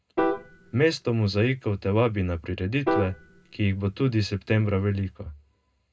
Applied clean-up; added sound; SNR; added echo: none; Piano; 8 dB; reverberation time 0.2 s.